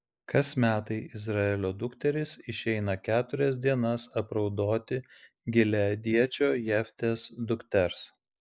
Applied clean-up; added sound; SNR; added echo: neural mask model Resemble Enhance denoiser.